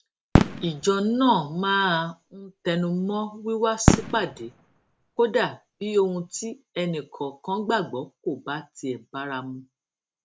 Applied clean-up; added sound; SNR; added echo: none; Fireworks; 0 dB; none.